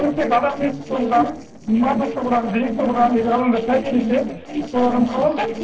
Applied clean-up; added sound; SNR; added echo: neural separator model SepFormer DNS4.